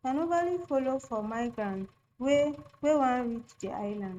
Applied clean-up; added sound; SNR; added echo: neural mask model RNNoise.